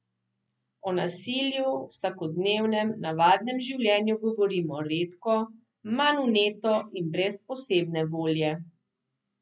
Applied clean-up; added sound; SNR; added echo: none; none; none; none.